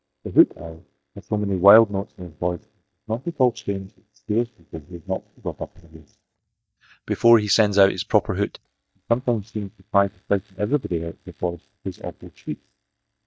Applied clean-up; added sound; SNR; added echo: neural mask model DeepFilterNet 3.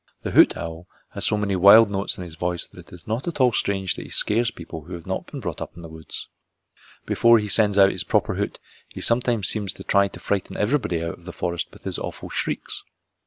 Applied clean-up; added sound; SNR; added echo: none; none; none; none.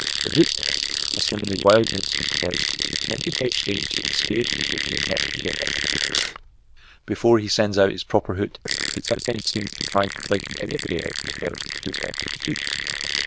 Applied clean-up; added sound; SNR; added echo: neural diffusion model UNIVERSE++.